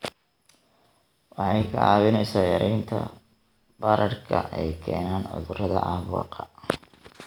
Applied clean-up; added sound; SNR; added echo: none; Bowed string instrument; 17 dB; none.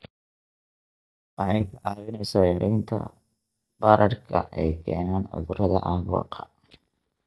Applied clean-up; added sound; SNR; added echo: neural mask model DeepFilterNet 3.